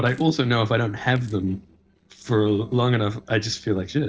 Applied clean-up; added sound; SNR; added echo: neural separator model SepFormer DNS4.